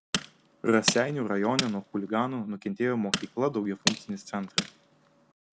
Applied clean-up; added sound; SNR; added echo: none; Tools; 4 dB; none.